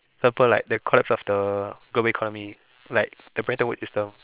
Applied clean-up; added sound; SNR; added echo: neural separator model SepFormer WHAM!.